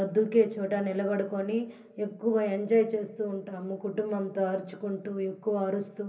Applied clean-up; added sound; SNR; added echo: none; none; none; reverberation time 0.3 s.